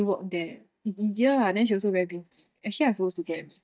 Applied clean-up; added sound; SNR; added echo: neural mask model DeepFilterNet 3.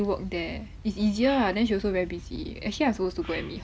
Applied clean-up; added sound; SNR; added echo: none; none; none; none.